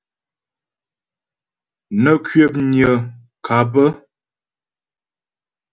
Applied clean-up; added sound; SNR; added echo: none; none; none; none.